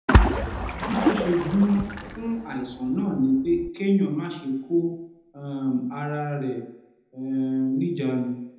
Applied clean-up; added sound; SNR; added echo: none; Splash, splatter; -1 dB; reverberation time 0.8 s.